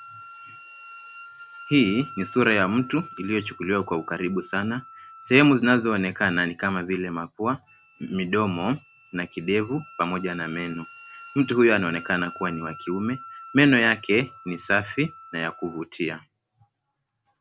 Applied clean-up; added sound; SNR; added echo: none; Wind instrument, woodwind instrument; 19 dB; none.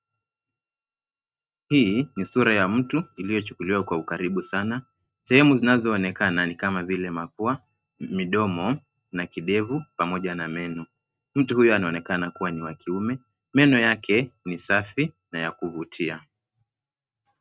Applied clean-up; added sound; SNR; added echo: neural mask model RNNoise.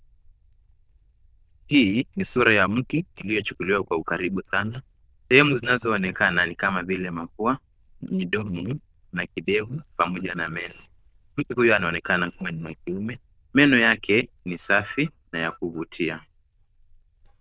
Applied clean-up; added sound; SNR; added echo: neural diffusion model UNIVERSE++.